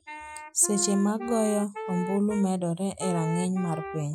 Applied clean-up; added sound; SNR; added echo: classical method Wiener filter.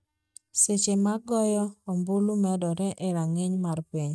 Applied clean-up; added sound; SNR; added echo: neural mask model DeepFilterNet 3.